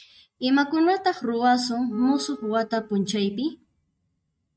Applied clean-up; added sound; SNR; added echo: neural mask model RNNoise.